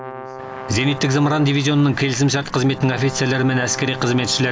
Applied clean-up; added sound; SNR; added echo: none; Brass instrument; 14 dB; none.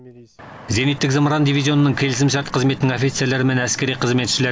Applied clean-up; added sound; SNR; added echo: none; none; none; none.